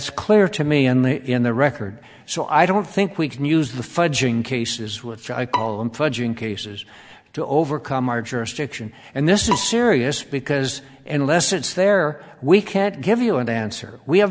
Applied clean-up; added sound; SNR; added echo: none; Bowed string instrument; 11 dB; none.